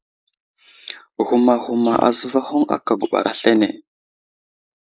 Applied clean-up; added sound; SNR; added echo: neural mask model Resemble Enhance denoiser.